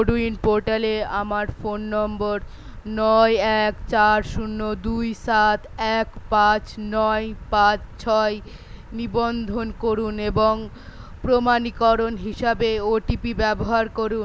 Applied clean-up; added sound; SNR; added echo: none; none; none; none.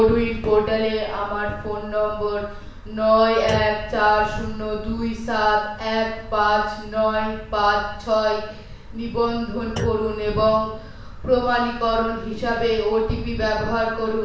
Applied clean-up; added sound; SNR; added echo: none; Thump, thud; 16 dB; reverberation time 0.7 s.